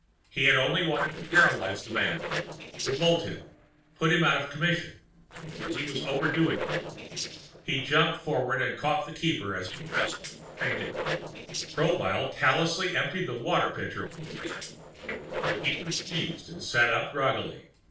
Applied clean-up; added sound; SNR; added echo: neural separator model SepFormer DNS4.